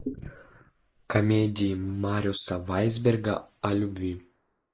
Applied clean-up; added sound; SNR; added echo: neural mask model Resemble Enhance denoiser.